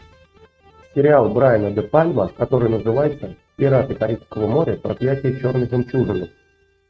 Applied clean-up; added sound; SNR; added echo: neural mask model RNNoise.